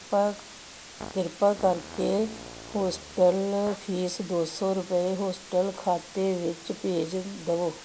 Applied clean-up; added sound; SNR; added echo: none; Water + Fart; 16 dB; none.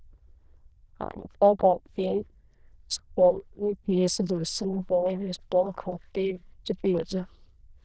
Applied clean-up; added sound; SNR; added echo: neural diffusion model UNIVERSE++.